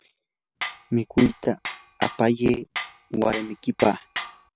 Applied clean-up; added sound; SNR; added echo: none; Tools; 10 dB; none.